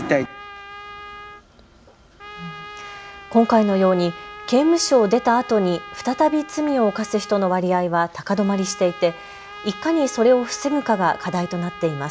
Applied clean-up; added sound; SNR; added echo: none; Trumpet; 17 dB; none.